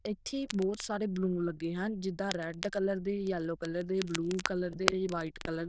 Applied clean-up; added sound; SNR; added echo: neural diffusion model UNIVERSE++.